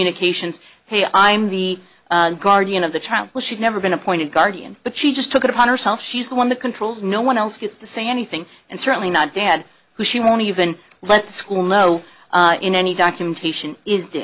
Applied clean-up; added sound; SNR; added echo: none; none; none; none.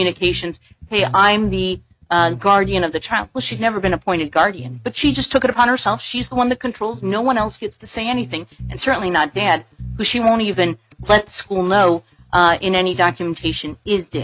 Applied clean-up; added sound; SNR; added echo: neural mask model RNNoise.